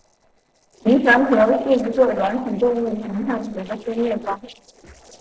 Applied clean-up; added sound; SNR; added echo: neural separator model SepFormer DNS4.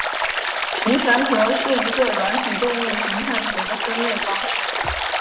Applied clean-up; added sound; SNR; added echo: none; Stream; -1 dB; reverberation time 0.3 s.